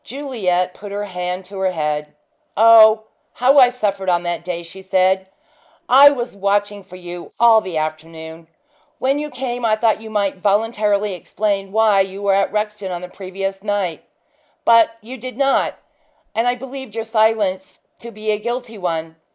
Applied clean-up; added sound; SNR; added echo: neural mask model Resemble Enhance denoiser.